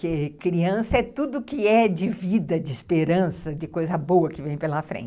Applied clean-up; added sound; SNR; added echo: none; none; none; none.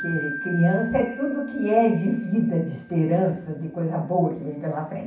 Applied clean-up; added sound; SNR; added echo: none; Wind chime; 14 dB; reverberation time 0.6 s.